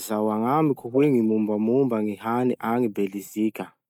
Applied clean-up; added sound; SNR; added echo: neural mask model DeepFilterNet 3.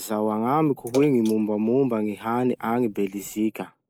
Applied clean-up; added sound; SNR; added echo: neural mask model Resemble Enhance denoiser.